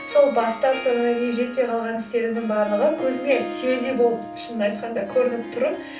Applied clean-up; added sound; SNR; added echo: none; Harp; 12 dB; reverberation time 0.2 s.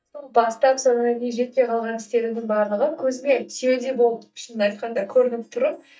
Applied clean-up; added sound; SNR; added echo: neural mask model DeepFilterNet 3.